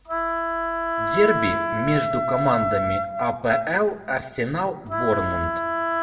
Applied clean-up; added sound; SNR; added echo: none; Wind instrument, woodwind instrument; 0 dB; reverberation time 0.9 s.